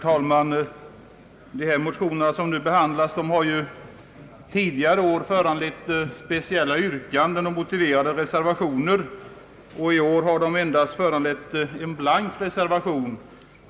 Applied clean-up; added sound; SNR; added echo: none; none; none; none.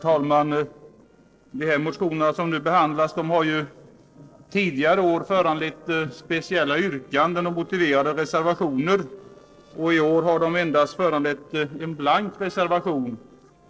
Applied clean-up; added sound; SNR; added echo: neural separator model SepFormer DNS4.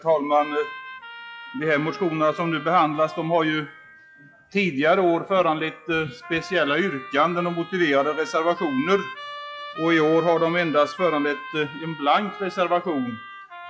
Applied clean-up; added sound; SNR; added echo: classical method log-MMSE.